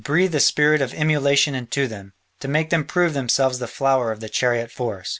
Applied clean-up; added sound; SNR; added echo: none; none; none; none.